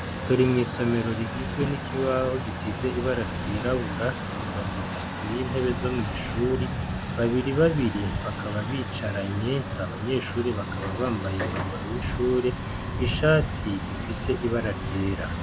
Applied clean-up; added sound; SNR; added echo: none; Truck; 3 dB; none.